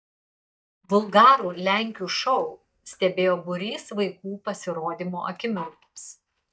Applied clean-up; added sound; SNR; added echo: neural mask model DeepFilterNet 3.